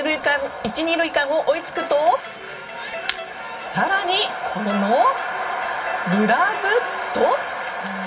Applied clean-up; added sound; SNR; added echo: none; Crowd; 16 dB; reverberation time 0.2 s.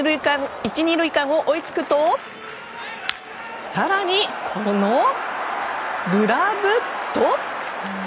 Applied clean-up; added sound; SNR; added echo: none; none; none; none.